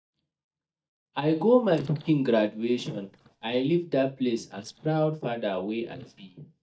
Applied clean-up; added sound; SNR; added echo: neural mask model DeepFilterNet 3.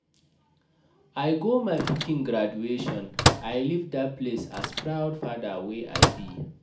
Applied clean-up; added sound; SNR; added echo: none; Microwave oven; -1 dB; reverberation time 0.4 s.